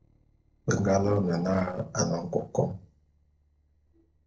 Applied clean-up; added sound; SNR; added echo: neural separator model SepFormer DNS4.